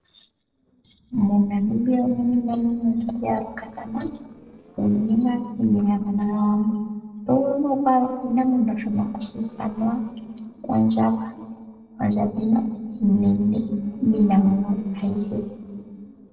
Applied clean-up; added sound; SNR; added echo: neural separator model SepFormer DNS4.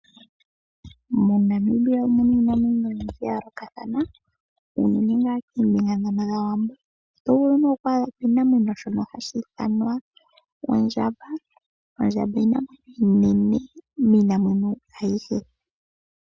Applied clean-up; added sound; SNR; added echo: none; none; none; none.